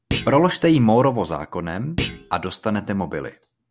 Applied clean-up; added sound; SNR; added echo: none; Thump, thud; 11 dB; none.